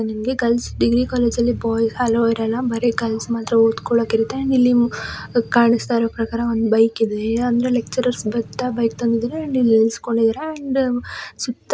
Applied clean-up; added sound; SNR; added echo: none; Engine / Truck / Car; 19 dB; none.